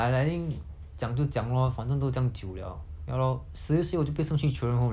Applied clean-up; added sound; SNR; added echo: none; none; none; none.